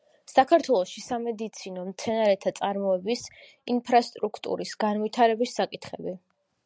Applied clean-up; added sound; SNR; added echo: none; none; none; none.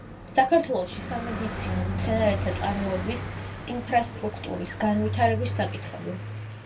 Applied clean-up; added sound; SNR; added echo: none; Car passing by; 4 dB; reverberation time 0.2 s.